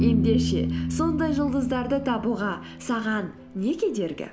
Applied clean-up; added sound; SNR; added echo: none; Piano; 2 dB; none.